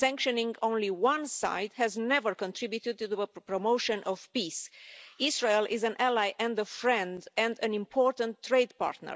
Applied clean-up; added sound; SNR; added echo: none; none; none; none.